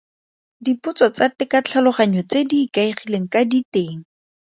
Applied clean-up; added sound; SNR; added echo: none; none; none; none.